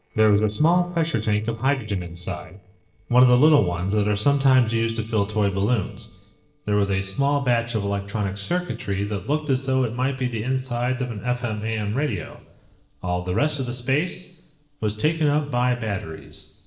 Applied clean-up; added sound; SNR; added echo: neural separator model SepFormer DNS4.